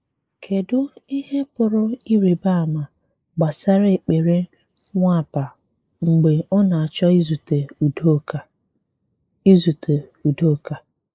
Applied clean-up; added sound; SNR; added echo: neural mask model Resemble Enhance denoiser.